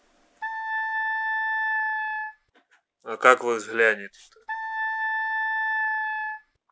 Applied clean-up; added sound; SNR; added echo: none; Wind instrument, woodwind instrument; -1 dB; none.